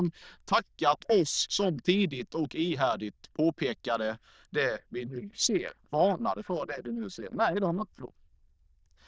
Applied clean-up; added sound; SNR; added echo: neural diffusion model UNIVERSE++.